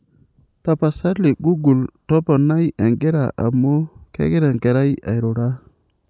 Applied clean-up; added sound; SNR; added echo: none; none; none; none.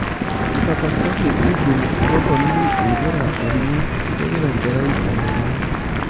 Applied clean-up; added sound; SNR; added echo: none; Applause + Thunder; -3 dB; none.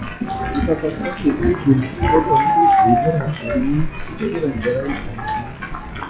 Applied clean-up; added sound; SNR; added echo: classical method log-MMSE.